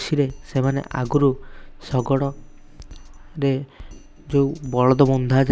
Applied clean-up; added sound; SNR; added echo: none; Drum kit; 17 dB; none.